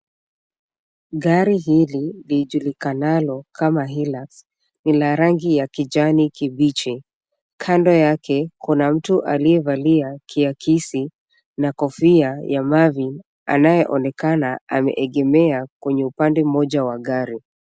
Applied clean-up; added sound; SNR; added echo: none; none; none; none.